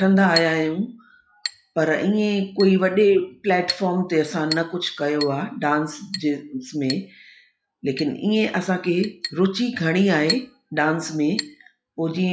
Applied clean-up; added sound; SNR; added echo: classical method log-MMSE.